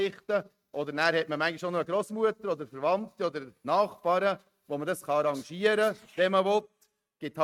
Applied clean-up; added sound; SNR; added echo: neural mask model RNNoise.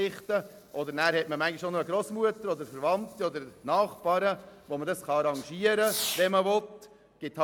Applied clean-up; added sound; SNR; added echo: none; Fireworks; 15 dB; none.